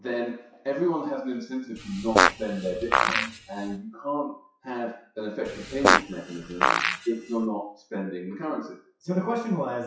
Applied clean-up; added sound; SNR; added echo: classical method WPE with log-MMSE.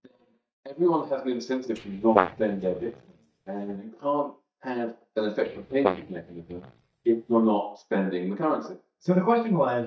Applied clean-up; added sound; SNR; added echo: neural mask model DeepFilterNet 3.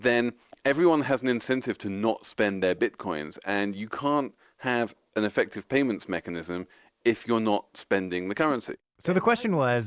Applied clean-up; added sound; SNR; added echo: none; none; none; none.